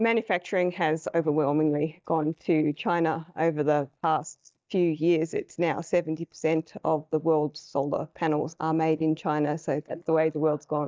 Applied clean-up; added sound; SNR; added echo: neural mask model DeepFilterNet 3.